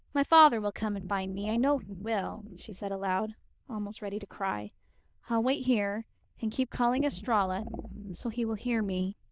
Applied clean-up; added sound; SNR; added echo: neural diffusion model UNIVERSE++.